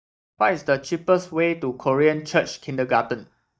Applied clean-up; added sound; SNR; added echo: neural mask model DeepFilterNet 3.